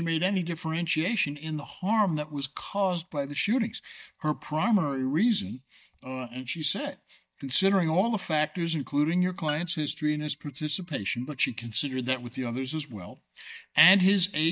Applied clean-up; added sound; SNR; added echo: neural mask model DeepFilterNet 3.